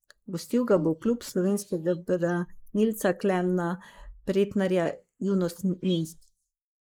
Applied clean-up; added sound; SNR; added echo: neural mask model Resemble Enhance denoiser.